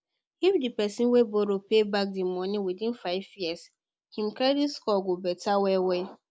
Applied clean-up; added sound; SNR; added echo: none; none; none; none.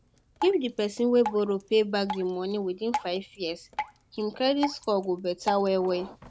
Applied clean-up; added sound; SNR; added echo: none; Drip; 11 dB; none.